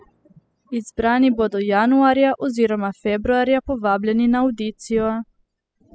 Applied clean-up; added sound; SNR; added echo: classical method spectral subtraction.